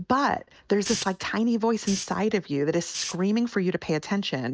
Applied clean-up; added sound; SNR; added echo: neural mask model RNNoise.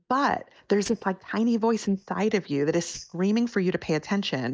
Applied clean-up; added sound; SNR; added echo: neural mask model DeepFilterNet 3.